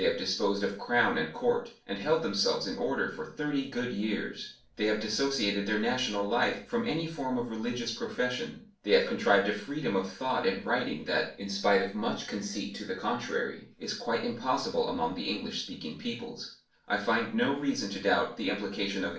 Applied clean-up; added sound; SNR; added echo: none; none; none; reverberation time 0.4 s.